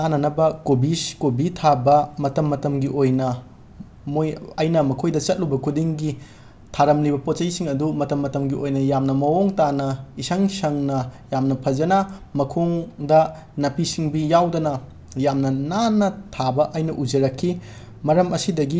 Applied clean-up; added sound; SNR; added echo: none; none; none; none.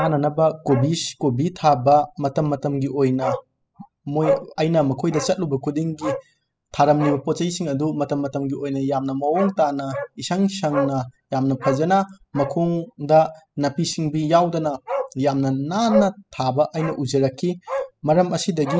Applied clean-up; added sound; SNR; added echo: classical method spectral subtraction.